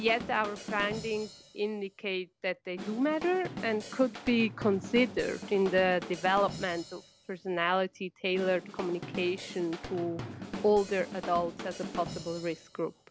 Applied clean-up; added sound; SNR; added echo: none; Drum / Drum kit; 12 dB; none.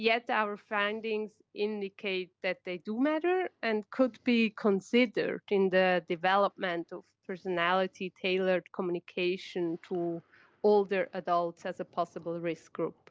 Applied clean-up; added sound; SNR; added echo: none; none; none; none.